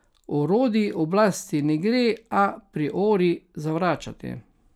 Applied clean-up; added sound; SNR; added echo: none; none; none; none.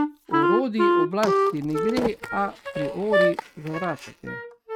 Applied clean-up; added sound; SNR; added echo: neural mask model RNNoise.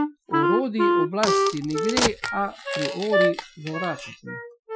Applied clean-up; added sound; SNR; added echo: classical method Wiener filter.